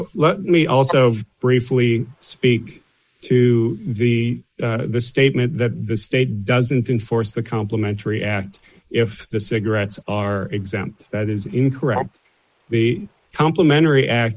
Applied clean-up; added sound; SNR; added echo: neural mask model Resemble Enhance denoiser.